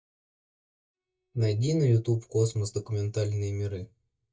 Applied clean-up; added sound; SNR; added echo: neural mask model DeepFilterNet 3.